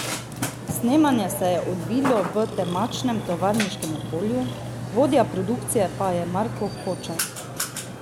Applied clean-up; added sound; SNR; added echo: none; Burping, eructation; 6 dB; none.